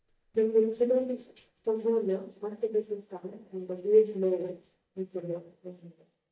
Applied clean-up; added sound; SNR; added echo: neural mask model DeepFilterNet 3.